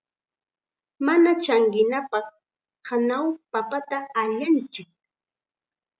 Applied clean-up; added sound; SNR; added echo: none; none; none; none.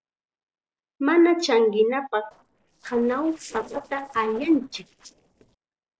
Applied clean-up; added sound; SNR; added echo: neural separator model SepFormer DNS4.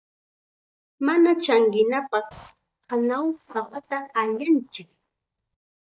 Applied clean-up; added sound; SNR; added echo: neural mask model DeepFilterNet 3.